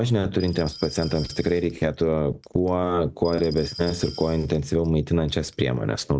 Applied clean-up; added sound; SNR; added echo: none; Glass; 19 dB; none.